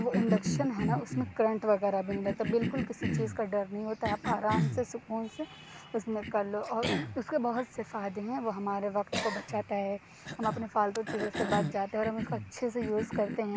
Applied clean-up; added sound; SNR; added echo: none; Cough; 4 dB; none.